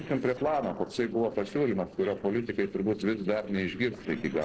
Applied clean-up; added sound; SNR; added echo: neural separator model SepFormer DNS4.